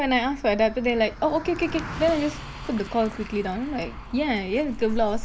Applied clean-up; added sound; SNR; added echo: none; Dog + Car passing by; 10 dB; none.